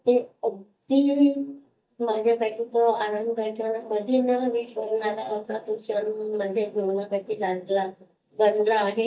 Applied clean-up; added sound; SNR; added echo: neural mask model DeepFilterNet 3.